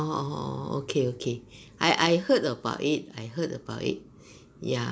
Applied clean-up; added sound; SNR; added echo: none; none; none; none.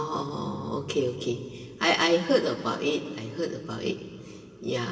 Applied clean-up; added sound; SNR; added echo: none; none; none; reverberation time 2.3 s.